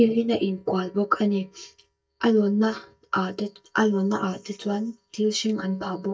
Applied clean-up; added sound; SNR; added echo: neural mask model DeepFilterNet 3.